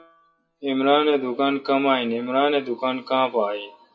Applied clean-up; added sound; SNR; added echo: classical method WPE with log-MMSE.